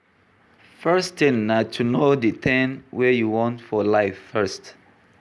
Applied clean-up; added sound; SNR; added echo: none; none; none; none.